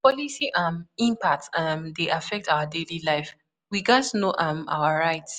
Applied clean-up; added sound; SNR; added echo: none; none; none; none.